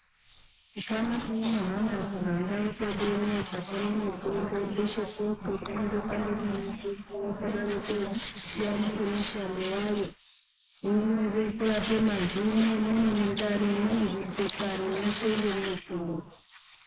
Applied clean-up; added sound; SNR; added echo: neural mask model Resemble Enhance denoiser.